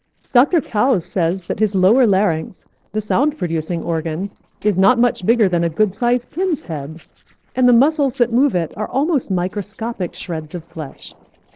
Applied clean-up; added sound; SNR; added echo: neural separator model SepFormer DNS4.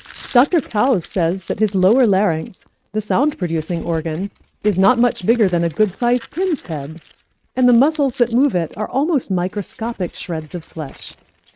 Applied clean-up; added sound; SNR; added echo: neural mask model RNNoise.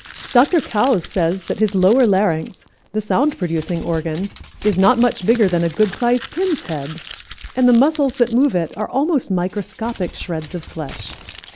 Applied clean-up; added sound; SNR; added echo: none; Crumpling, crinkling; 19 dB; none.